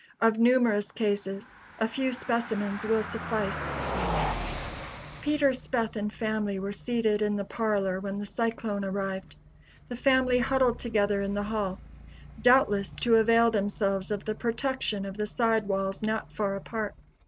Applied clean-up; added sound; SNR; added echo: none; Car passing by; 12 dB; none.